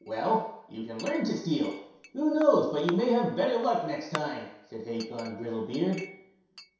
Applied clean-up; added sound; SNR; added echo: none; Chink, clink; 18 dB; reverberation time 0.7 s.